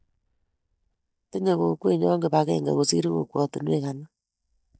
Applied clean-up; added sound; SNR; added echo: neural mask model DeepFilterNet 3.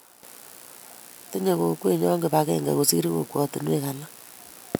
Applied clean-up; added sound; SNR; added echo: none; none; none; none.